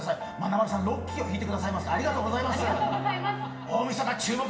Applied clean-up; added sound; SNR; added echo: none; Bowed string instrument; 10 dB; reverberation time 0.9 s.